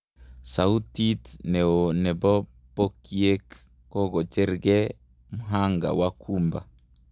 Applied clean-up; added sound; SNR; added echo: none; none; none; none.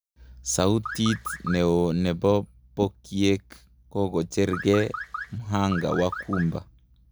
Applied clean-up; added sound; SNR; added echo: none; Car; 11 dB; none.